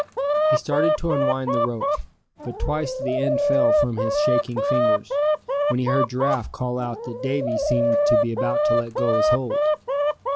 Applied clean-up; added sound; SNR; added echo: none; Chicken, rooster; -5 dB; none.